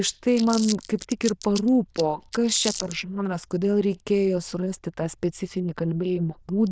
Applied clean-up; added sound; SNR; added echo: neural diffusion model UNIVERSE++.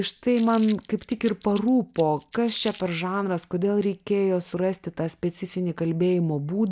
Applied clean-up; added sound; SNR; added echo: none; Crumpling, crinkling; 13 dB; none.